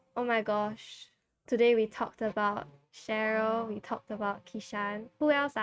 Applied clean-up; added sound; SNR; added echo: neural mask model RNNoise.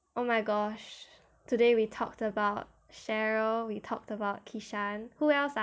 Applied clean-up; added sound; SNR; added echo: none; none; none; none.